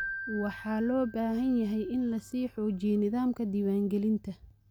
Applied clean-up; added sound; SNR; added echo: none; Keyboard (musical); 15 dB; none.